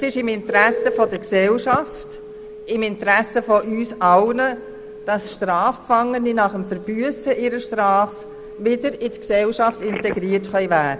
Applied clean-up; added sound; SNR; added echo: none; Telephone + Telephone; 12 dB; none.